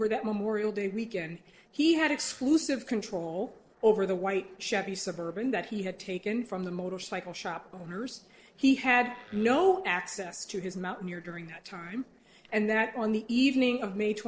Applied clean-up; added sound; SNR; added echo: neural separator model SepFormer DNS4.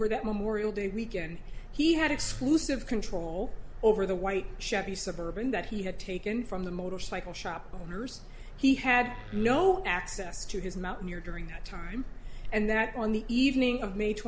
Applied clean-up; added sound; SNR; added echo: none; Wood; 18 dB; none.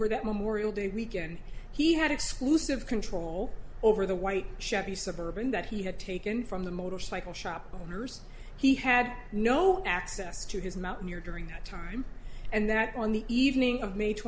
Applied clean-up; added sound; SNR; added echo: none; none; none; none.